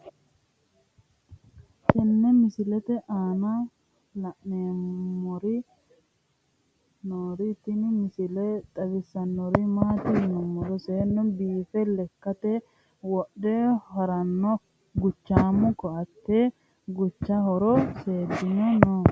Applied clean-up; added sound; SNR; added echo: none; none; none; none.